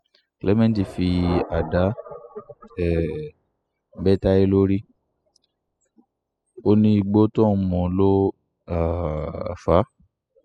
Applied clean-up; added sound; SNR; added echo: classical method spectral subtraction.